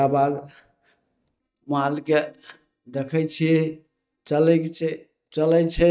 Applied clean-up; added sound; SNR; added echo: neural mask model DeepFilterNet 3.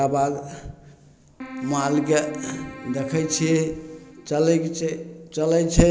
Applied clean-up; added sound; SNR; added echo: none; Keyboard (musical); 13 dB; none.